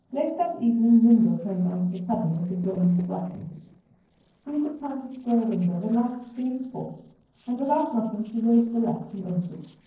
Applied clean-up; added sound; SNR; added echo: neural separator model SepFormer DNS4.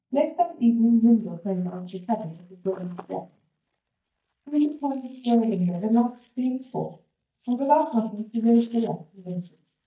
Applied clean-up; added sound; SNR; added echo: neural mask model DeepFilterNet 3.